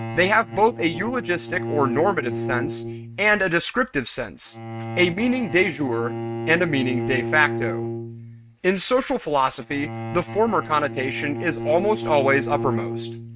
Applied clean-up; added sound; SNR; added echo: neural mask model RNNoise.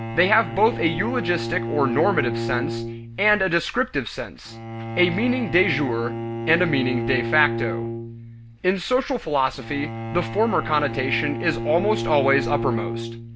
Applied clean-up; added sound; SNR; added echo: none; Bowed string instrument; 6 dB; none.